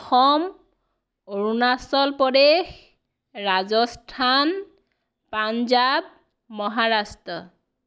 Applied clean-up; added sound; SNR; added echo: none; none; none; none.